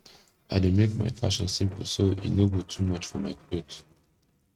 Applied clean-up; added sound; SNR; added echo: neural mask model RNNoise.